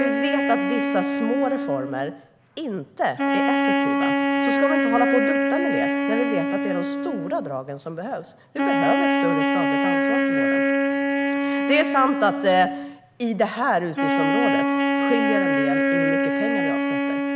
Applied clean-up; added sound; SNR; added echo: none; Wind instrument, woodwind instrument; -4 dB; none.